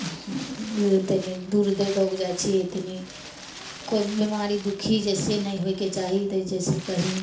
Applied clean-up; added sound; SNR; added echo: none; Wind; 16 dB; reverberation time 0.4 s.